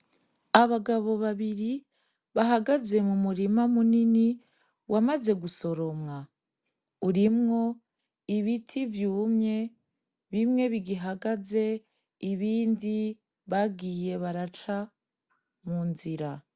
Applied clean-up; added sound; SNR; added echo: none; none; none; none.